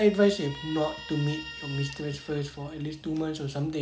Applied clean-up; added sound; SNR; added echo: none; Guitar; 15 dB; none.